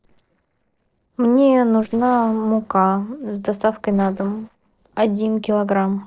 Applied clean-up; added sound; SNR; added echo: neural separator model SepFormer DNS4.